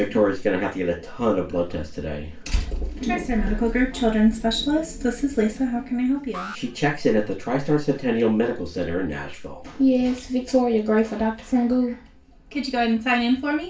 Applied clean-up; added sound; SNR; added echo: none; Alarm; 18 dB; reverberation time 0.3 s.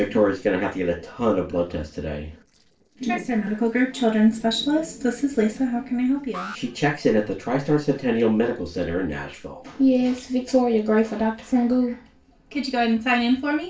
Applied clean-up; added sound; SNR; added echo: neural separator model SepFormer DNS4.